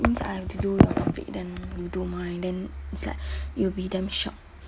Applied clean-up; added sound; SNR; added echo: none; none; none; none.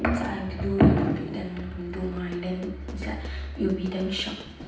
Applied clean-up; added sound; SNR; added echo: none; Fire / Fireworks; 20 dB; reverberation time 0.9 s.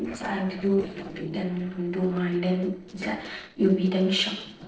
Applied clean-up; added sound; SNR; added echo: neural separator model SepFormer DNS4.